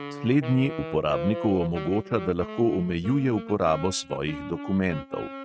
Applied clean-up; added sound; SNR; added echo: neural mask model RNNoise.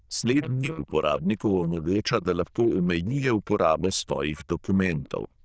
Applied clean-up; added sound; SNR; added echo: neural diffusion model UNIVERSE++.